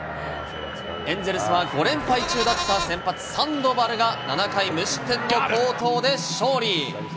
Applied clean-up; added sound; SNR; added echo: none; Livestock, farm animals, working animals; 4 dB; none.